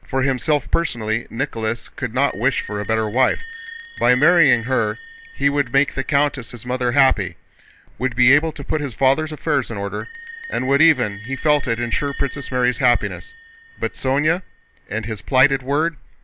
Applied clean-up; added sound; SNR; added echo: none; Bell; 13 dB; none.